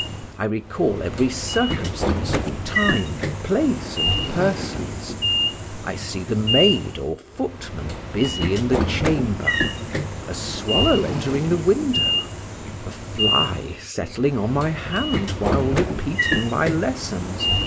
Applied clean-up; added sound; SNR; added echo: none; Sliding door / Train; 1 dB; none.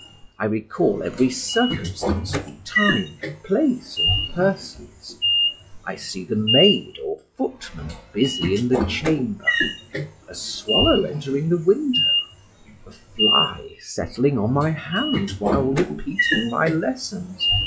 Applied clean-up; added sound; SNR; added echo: classical method log-MMSE.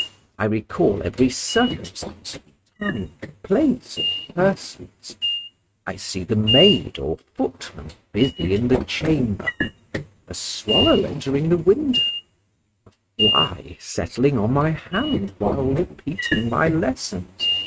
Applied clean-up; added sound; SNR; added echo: neural mask model RNNoise.